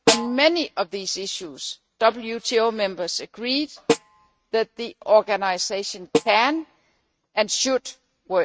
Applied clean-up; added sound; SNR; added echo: neural mask model RNNoise.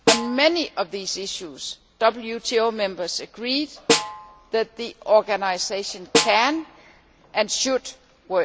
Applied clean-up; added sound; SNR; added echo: none; Snare drum; 2 dB; none.